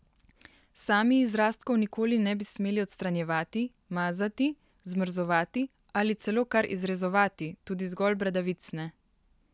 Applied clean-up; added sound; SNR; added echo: none; none; none; none.